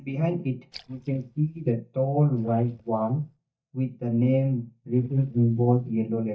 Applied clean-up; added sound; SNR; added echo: neural mask model DeepFilterNet 3.